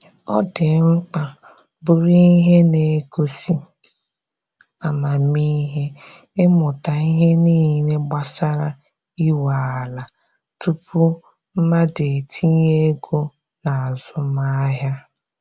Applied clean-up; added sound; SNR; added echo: none; none; none; none.